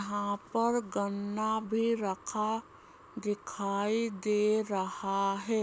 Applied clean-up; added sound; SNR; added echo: none; none; none; none.